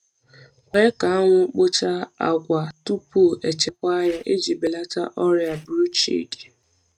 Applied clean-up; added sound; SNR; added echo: neural mask model RNNoise.